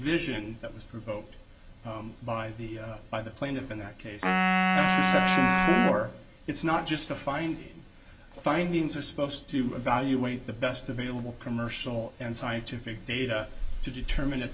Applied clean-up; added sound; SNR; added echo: none; Wind instrument, woodwind instrument; -4 dB; reverberation time 0.1 s.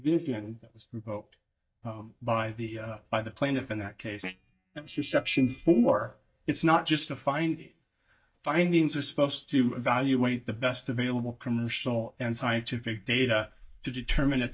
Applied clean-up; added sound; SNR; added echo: neural mask model DeepFilterNet 3.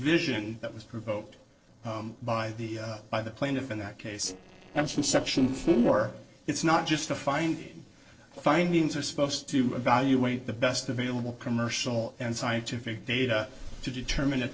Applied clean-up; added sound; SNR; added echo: neural separator model SepFormer DNS4.